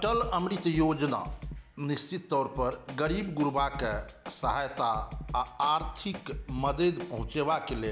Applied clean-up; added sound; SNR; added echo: none; Drum kit; 11 dB; none.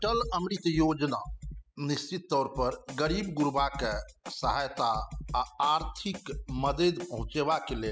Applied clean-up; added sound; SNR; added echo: classical method spectral subtraction.